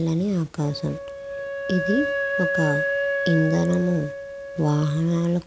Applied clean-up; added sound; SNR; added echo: none; Wind instrument, woodwind instrument; 4 dB; none.